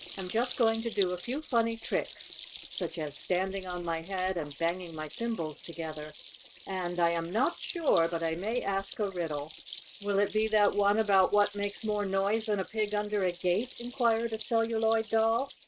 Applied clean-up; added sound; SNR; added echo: neural mask model RNNoise.